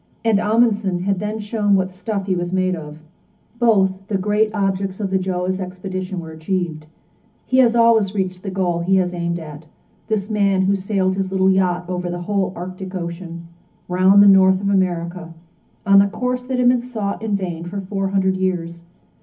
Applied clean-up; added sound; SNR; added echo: none; none; none; reverberation time 0.3 s.